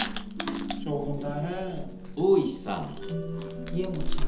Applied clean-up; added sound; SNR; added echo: none; Chewing, mastication; 1 dB; reverberation time 1.2 s.